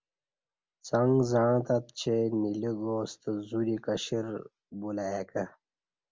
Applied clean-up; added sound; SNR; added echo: none; none; none; none.